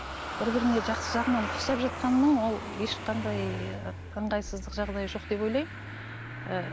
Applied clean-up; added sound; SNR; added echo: none; Engine starting / Motor vehicle (road); 7 dB; none.